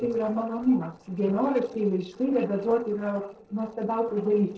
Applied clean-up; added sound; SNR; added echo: neural separator model SepFormer DNS4.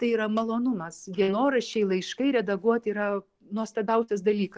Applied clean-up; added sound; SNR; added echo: none; none; none; none.